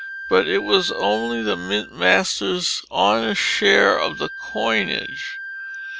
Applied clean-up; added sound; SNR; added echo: none; Wind instrument, woodwind instrument; 13 dB; none.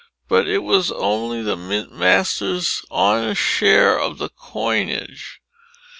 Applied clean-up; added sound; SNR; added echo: none; none; none; none.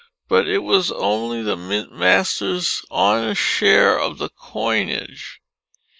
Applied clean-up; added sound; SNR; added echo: neural mask model Resemble Enhance denoiser.